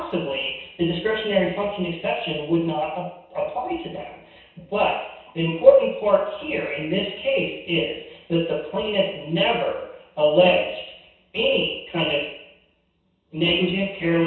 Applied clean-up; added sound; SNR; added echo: none; none; none; reverberation time 0.7 s.